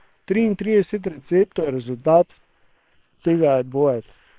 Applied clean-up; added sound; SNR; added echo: neural separator model SepFormer WHAM!.